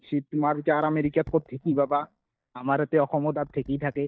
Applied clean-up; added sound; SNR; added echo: neural mask model DeepFilterNet 3.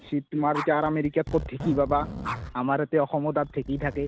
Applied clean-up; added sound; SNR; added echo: none; Dog + Zipper (clothing); 11 dB; none.